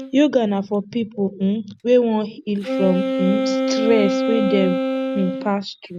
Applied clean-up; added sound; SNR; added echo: none; Wind instrument, woodwind instrument; 3 dB; none.